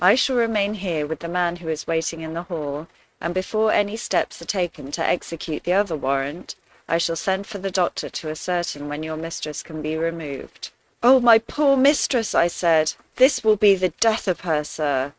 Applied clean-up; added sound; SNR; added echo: neural mask model RNNoise.